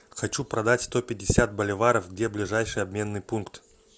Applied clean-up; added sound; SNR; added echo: none; none; none; none.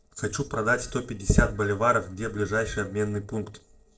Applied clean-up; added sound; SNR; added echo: neural separator model SepFormer DNS4.